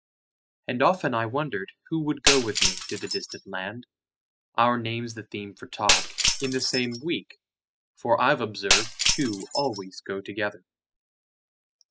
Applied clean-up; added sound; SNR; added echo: classical method spectral subtraction.